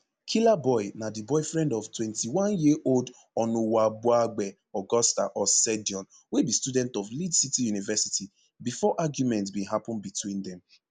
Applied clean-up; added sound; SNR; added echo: none; none; none; none.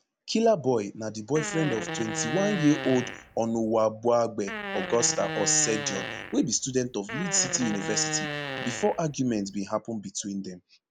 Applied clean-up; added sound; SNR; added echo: none; Fart; 7 dB; none.